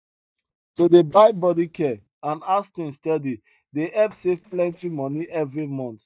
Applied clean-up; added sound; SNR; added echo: neural mask model DeepFilterNet 3.